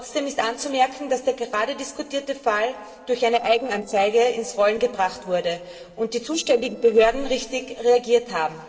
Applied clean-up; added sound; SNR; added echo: neural separator model SepFormer DNS4.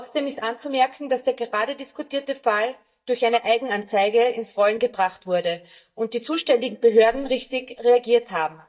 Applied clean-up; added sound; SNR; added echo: neural mask model DeepFilterNet 3.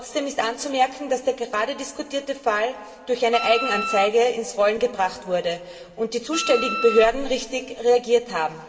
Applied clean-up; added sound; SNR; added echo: none; Wind instrument, woodwind instrument; 6 dB; reverberation time 1.8 s.